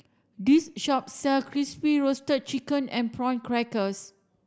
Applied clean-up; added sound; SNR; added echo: none; none; none; none.